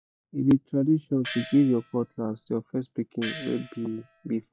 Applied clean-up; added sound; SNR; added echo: classical method log-MMSE.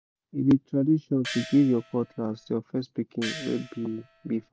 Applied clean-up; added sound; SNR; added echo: none; Gong; 14 dB; none.